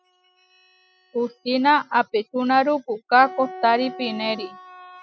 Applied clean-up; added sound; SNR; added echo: classical method spectral subtraction.